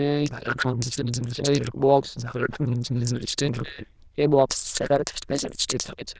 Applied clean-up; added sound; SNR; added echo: neural diffusion model UNIVERSE++.